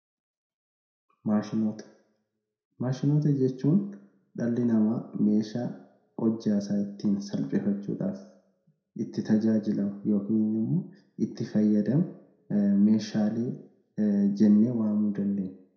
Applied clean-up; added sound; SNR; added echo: none; none; none; reverberation time 0.6 s.